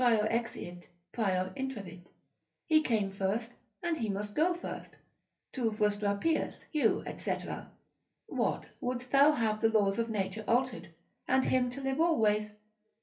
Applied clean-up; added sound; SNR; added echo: none; none; none; reverberation time 0.3 s.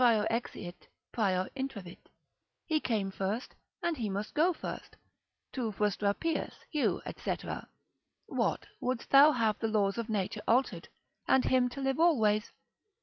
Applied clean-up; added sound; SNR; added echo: none; none; none; none.